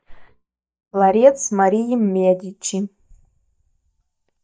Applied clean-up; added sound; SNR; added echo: neural mask model DeepFilterNet 3.